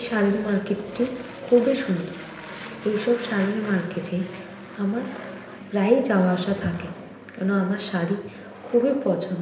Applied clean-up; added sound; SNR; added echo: none; Aircraft; 15 dB; reverberation time 0.9 s.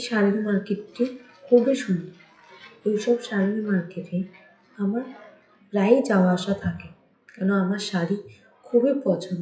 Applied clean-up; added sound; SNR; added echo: classical method WPE with log-MMSE.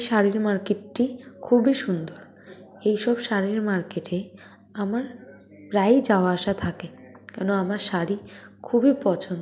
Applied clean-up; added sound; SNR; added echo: none; none; none; none.